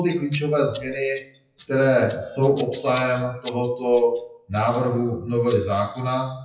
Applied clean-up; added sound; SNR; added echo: classical method WPE with log-MMSE.